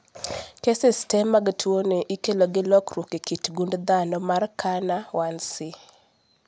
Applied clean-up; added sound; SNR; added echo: none; none; none; none.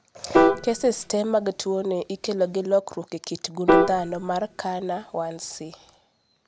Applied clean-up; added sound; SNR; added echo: none; Piano; -1 dB; none.